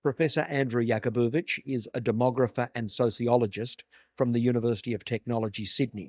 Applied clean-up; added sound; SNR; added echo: neural mask model DeepFilterNet 3.